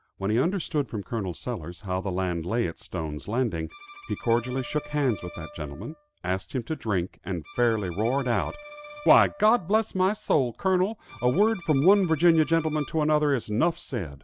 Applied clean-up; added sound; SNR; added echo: none; Wind instrument, woodwind instrument + Bowed string instrument; 19 dB; none.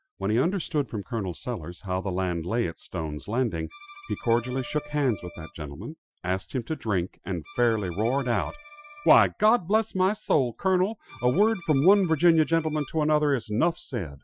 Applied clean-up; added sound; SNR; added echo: classical method Wiener filter.